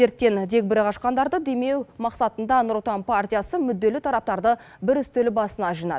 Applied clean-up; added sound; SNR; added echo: none; none; none; none.